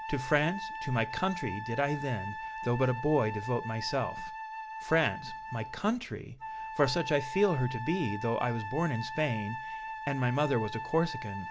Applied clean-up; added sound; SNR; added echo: none; Wind instrument, woodwind instrument; 8 dB; none.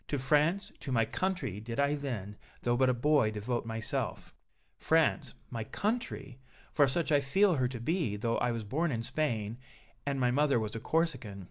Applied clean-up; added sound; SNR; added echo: none; none; none; none.